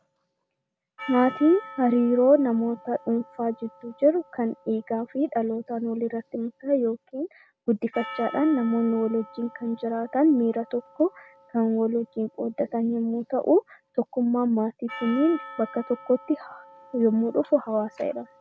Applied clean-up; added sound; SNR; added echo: none; Percussion; 20 dB; none.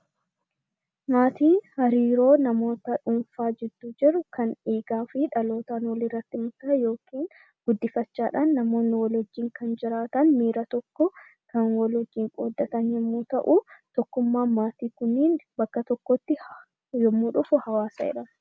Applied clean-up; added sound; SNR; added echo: none; none; none; none.